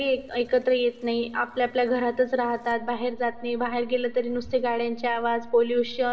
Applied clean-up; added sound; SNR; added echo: none; Mechanisms / Bicycle; 18 dB; reverberation time 1.2 s.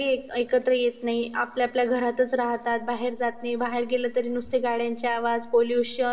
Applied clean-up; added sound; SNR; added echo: neural separator model SepFormer DNS4.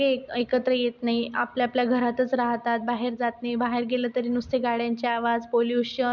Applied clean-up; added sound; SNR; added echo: none; none; none; none.